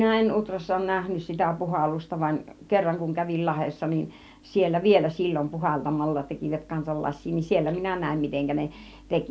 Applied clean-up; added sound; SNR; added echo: none; none; none; none.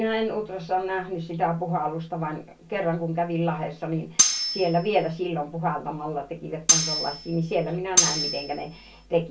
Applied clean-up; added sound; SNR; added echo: none; Cutlery, silverware; -2 dB; reverberation time 0.2 s.